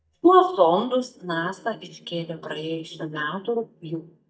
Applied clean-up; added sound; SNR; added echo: neural mask model DeepFilterNet 3.